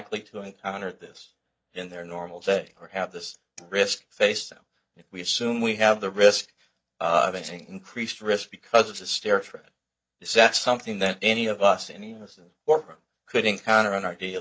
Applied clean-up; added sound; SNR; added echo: neural mask model DeepFilterNet 3.